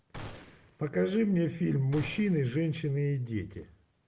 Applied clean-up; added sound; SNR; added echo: none; Gunshot, gunfire; 18 dB; none.